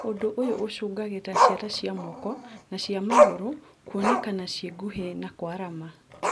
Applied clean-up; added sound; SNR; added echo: none; Growling; -4 dB; none.